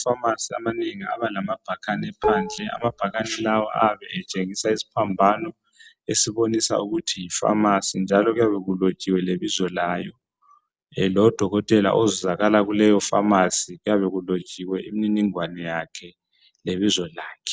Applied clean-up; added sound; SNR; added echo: none; Dishes, pots, and pans; 5 dB; none.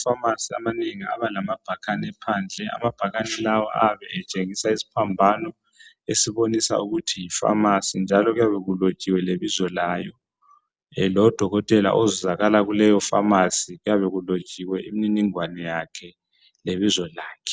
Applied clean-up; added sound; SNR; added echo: none; none; none; none.